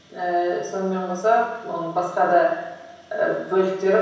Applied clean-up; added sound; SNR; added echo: none; none; none; reverberation time 0.9 s.